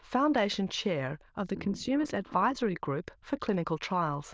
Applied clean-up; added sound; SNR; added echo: neural diffusion model UNIVERSE++.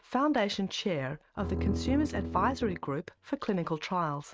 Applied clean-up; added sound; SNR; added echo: neural mask model RNNoise.